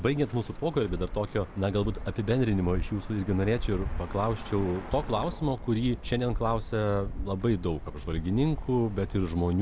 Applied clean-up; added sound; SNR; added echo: none; Bird; 8 dB; none.